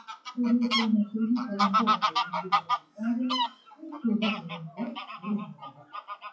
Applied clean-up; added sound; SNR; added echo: classical method WPE with log-MMSE.